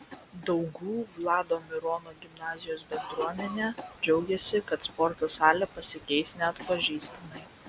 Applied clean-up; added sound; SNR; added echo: none; Cough; 17 dB; none.